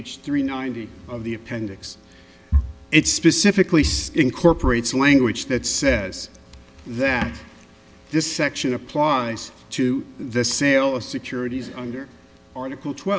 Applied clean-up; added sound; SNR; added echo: none; none; none; none.